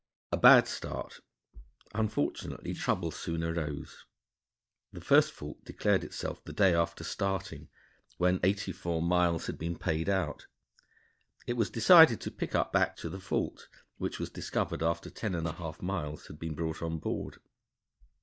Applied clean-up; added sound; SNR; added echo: neural mask model DeepFilterNet 3.